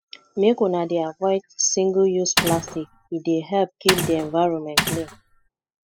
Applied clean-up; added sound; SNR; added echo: classical method spectral subtraction.